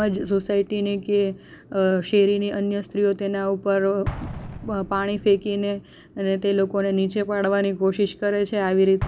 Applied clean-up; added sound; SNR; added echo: none; Explosion; 17 dB; none.